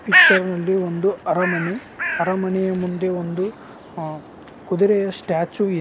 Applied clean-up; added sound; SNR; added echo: none; Bird; 2 dB; none.